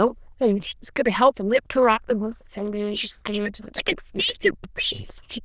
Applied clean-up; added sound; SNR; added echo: neural diffusion model UNIVERSE++.